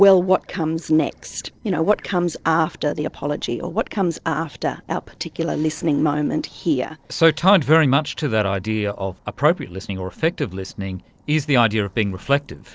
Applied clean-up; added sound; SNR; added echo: neural separator model SepFormer DNS4.